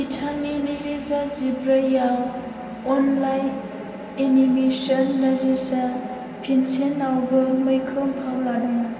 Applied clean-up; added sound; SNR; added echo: none; none; none; reverberation time 2.4 s.